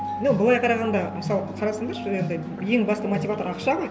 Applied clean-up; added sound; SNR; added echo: none; Piano; 15 dB; none.